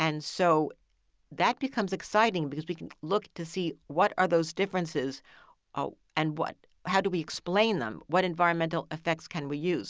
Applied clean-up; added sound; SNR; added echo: none; none; none; none.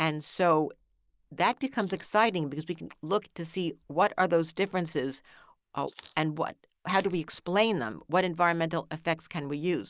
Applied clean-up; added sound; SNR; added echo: neural mask model Resemble Enhance denoiser.